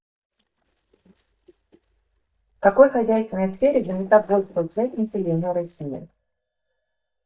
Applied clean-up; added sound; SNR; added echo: neural mask model DeepFilterNet 3.